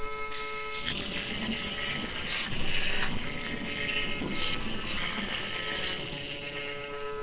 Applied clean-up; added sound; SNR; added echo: neural separator model SepFormer WHAMR!.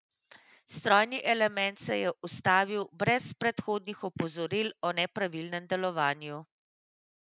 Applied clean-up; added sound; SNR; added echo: none; none; none; none.